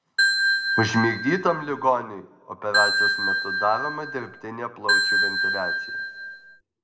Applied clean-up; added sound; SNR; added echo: none; Ringtone / Bell; -3 dB; reverberation time 1.8 s.